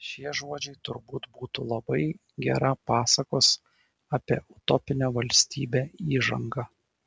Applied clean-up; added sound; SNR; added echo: none; none; none; none.